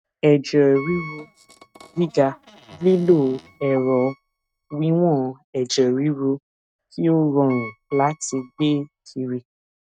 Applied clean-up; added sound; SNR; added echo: neural mask model RNNoise.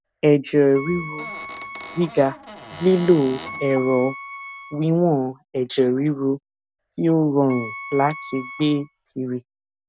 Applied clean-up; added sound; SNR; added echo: none; Wind instrument, woodwind instrument + Squeak / Cupboard open or close; 15 dB; none.